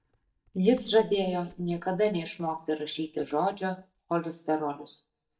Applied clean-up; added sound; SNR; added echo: neural mask model DeepFilterNet 3.